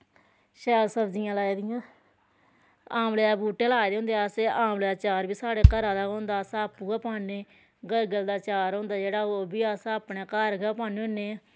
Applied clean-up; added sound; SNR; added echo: none; Bass drum; -3 dB; none.